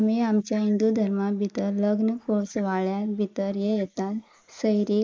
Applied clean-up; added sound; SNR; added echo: neural mask model Resemble Enhance denoiser.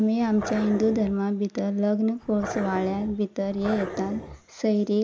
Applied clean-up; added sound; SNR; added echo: none; Growling; 11 dB; none.